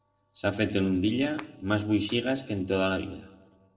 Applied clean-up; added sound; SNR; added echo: neural separator model SepFormer DNS4.